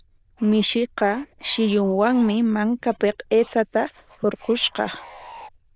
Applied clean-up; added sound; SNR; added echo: neural diffusion model UNIVERSE++.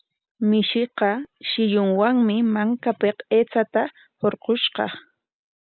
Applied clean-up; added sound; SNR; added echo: none; none; none; none.